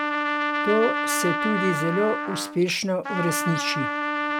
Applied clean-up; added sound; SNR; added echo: none; Trumpet; 0 dB; none.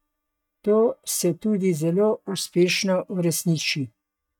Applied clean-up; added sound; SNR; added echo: neural mask model DeepFilterNet 3.